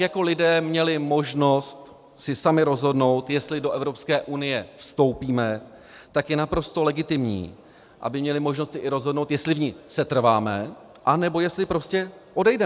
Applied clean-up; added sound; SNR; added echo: none; none; none; none.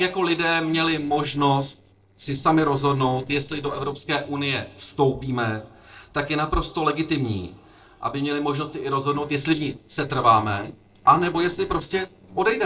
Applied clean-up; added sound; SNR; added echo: neural separator model SepFormer DNS4.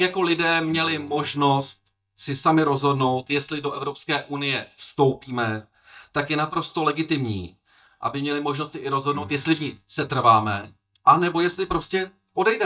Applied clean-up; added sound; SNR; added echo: neural mask model DeepFilterNet 3.